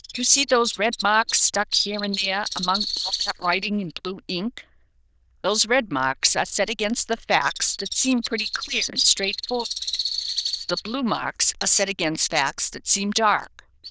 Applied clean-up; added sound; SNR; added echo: neural diffusion model UNIVERSE++.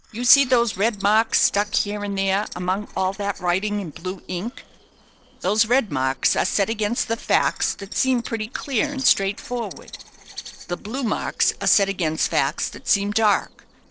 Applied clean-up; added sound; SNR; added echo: neural separator model SepFormer DNS4.